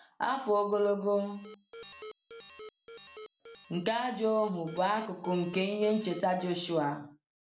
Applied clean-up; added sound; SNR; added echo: none; Alarm; 2 dB; none.